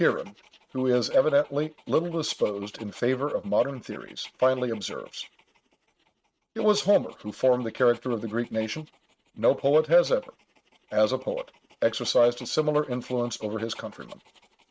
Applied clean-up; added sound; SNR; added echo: neural mask model RNNoise.